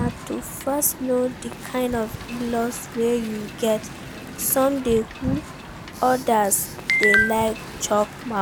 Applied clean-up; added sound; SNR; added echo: none; Wind; 11 dB; none.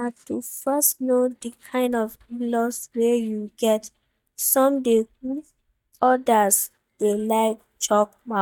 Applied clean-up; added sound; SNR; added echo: neural mask model DeepFilterNet 3.